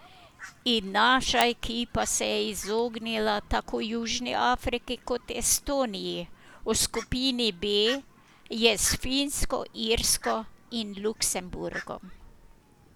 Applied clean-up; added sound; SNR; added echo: none; Fowl; 20 dB; none.